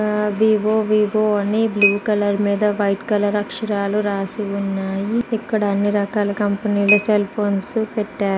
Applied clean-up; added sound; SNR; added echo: none; Chink, clink; 11 dB; none.